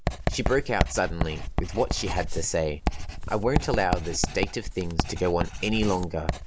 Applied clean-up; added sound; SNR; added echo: none; Writing; 1 dB; none.